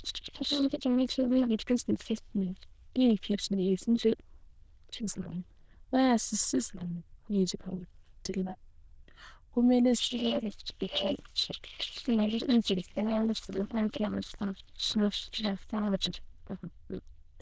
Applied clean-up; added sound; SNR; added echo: neural diffusion model UNIVERSE++.